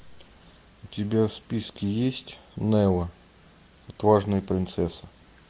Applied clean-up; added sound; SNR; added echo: none; none; none; none.